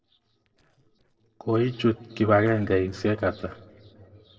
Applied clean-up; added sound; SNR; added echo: neural separator model SepFormer DNS4.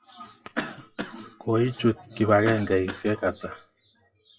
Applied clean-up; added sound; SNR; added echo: classical method WPE with log-MMSE.